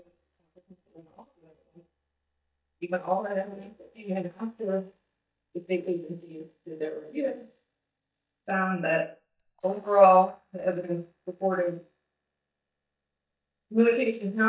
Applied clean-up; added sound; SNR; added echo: neural mask model DeepFilterNet 3.